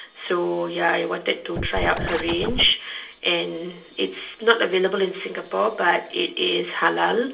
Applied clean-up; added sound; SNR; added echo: none; Scratching (performance technique); 5 dB; reverberation time 0.2 s.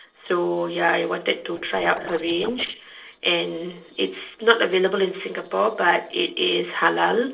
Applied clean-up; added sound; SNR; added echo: neural separator model SepFormer DNS4.